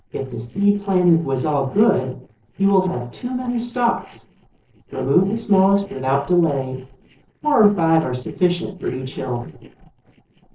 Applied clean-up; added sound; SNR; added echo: neural separator model SepFormer DNS4.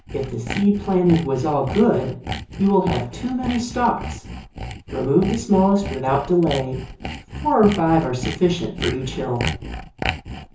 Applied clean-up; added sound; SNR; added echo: none; Sawing; 10 dB; reverberation time 0.6 s.